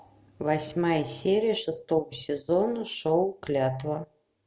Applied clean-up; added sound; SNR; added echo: none; none; none; none.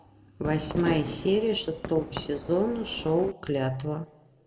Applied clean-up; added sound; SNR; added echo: none; Fireworks; 9 dB; reverberation time 0.7 s.